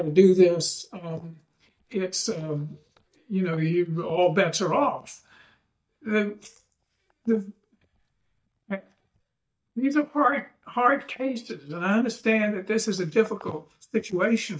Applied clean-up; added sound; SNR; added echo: neural mask model DeepFilterNet 3.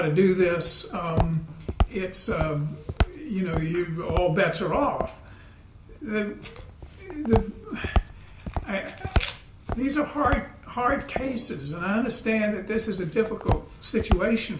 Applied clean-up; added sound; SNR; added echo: none; Walk, footsteps; 4 dB; reverberation time 0.4 s.